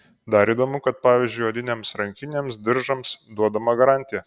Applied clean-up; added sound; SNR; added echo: none; none; none; none.